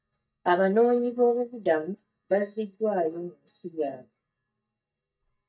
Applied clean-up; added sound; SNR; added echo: neural mask model DeepFilterNet 3.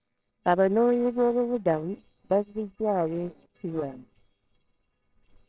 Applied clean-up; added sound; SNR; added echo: neural separator model SepFormer WHAMR!.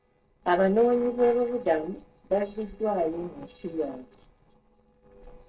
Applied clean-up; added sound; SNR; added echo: neural separator model SepFormer DNS4.